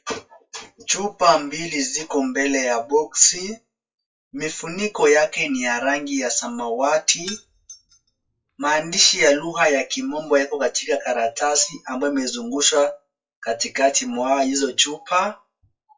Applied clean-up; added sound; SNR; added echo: classical method WPE with log-MMSE.